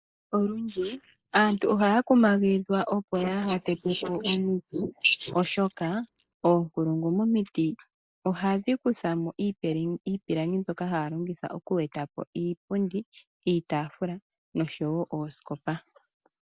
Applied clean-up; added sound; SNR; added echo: neural mask model Resemble Enhance denoiser.